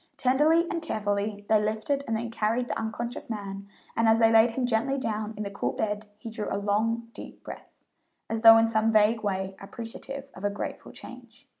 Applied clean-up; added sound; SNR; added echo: none; none; none; none.